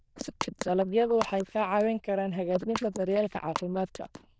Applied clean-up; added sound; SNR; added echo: neural diffusion model UNIVERSE++.